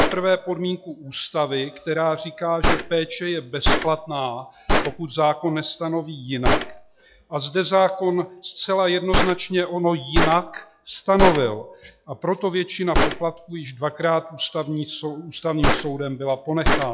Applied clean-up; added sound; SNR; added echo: classical method log-MMSE.